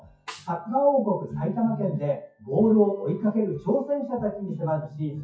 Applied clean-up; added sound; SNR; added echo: classical method WPE with log-MMSE.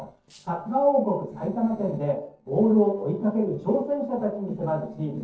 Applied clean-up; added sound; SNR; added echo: neural separator model SepFormer DNS4.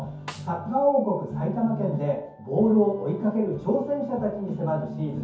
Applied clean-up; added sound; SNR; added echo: none; Snare drum; 18 dB; reverberation time 0.6 s.